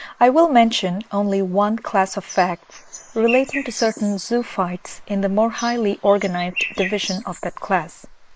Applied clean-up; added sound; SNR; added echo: neural mask model Resemble Enhance denoiser.